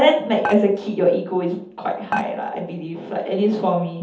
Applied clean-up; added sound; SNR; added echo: none; Dishes, pots, and pans; 11 dB; reverberation time 0.6 s.